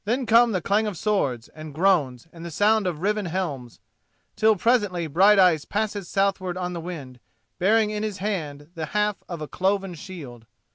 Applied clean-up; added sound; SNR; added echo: none; none; none; none.